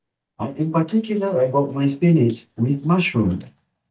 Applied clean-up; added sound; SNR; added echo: neural mask model DeepFilterNet 3.